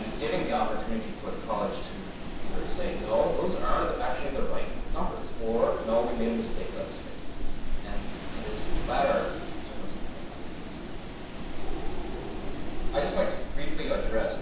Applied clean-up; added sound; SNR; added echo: none; Wind; -3 dB; reverberation time 0.7 s.